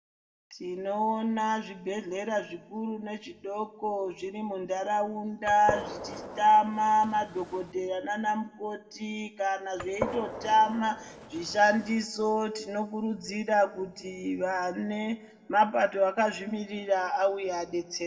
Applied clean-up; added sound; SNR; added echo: none; Gunshot, gunfire; 10 dB; reverberation time 1.1 s.